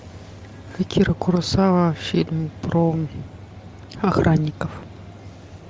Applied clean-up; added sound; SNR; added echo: none; none; none; none.